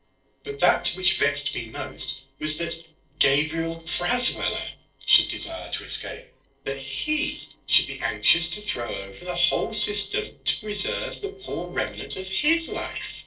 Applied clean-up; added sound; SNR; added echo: neural separator model SepFormer DNS4.